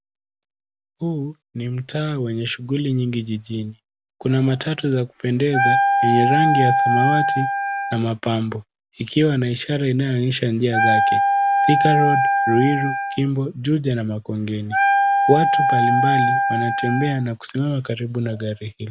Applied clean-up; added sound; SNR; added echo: none; Wind instrument, woodwind instrument; -3 dB; none.